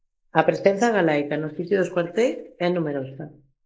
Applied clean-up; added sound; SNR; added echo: neural mask model Resemble Enhance denoiser.